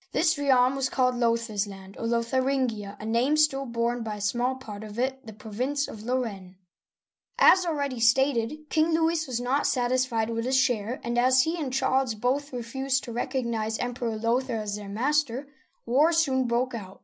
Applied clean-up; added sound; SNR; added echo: none; none; none; none.